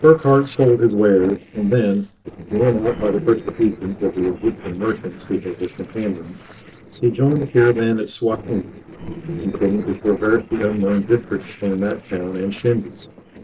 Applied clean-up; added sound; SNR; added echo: neural separator model SepFormer DNS4.